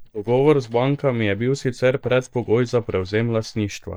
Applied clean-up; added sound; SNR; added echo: neural mask model DeepFilterNet 3.